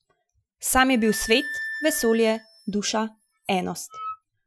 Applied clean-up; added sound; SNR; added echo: classical method Wiener filter.